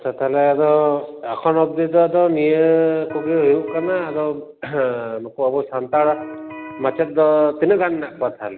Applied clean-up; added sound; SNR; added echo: none; Electric guitar; 14 dB; none.